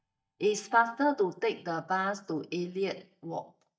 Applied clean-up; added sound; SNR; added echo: neural mask model DeepFilterNet 3.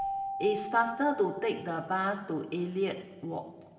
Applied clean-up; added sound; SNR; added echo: none; Keyboard (musical); 10 dB; reverberation time 2.5 s.